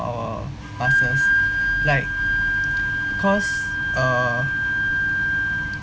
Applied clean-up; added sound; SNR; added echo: none; Wind instrument, woodwind instrument; -4 dB; none.